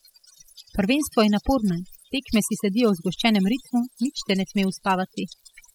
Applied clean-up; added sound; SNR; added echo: classical method spectral subtraction.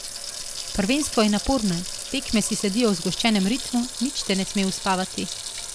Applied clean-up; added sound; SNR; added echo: none; Sink (filling or washing) / Water tap, faucet; 7 dB; none.